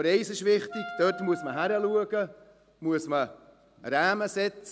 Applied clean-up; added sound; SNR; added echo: none; Wind instrument, woodwind instrument; 13 dB; none.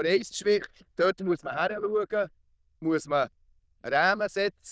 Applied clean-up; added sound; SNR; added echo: neural diffusion model UNIVERSE++.